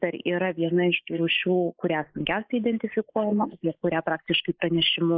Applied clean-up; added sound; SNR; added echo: neural mask model Resemble Enhance denoiser.